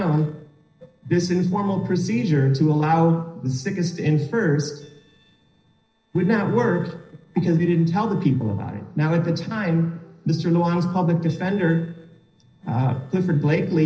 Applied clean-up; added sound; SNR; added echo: neural separator model SepFormer DNS4.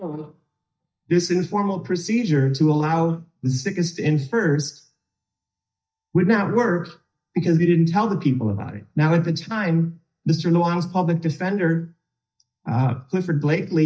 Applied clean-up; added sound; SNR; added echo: neural mask model DeepFilterNet 3.